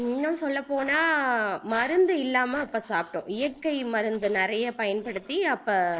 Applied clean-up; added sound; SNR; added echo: neural separator model SepFormer DNS4.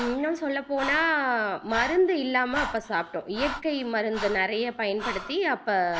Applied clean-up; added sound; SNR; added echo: none; Breathing; 11 dB; none.